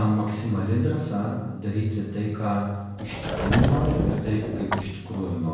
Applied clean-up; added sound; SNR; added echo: none; Sliding door / Wood; 1 dB; reverberation time 1.0 s.